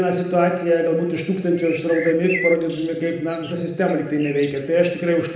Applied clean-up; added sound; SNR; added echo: none; Bird; 13 dB; reverberation time 1.0 s.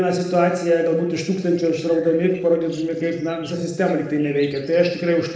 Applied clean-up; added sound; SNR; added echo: neural separator model SepFormer DNS4.